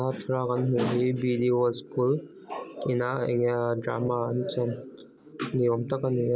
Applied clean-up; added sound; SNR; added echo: none; none; none; none.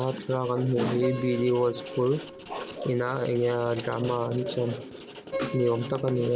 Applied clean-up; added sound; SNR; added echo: none; Piano + Writing; 12 dB; none.